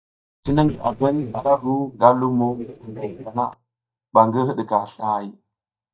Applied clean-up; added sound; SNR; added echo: neural mask model DeepFilterNet 3.